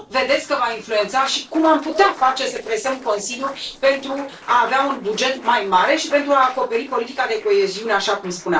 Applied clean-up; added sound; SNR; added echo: neural separator model SepFormer DNS4.